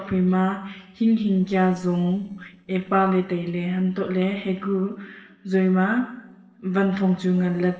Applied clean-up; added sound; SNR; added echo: neural separator model SepFormer DNS4.